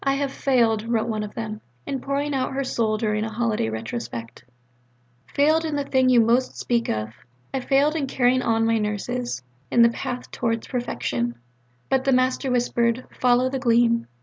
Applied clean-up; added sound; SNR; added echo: none; none; none; none.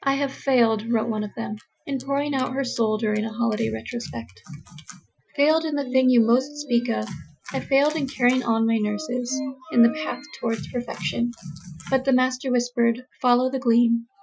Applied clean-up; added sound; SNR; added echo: classical method Wiener filter.